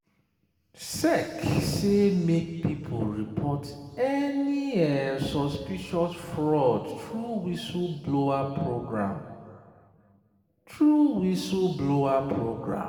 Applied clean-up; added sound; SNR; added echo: none; none; none; reverberation time 1.9 s.